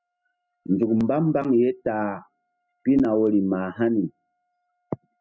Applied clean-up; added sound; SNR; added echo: classical method spectral subtraction.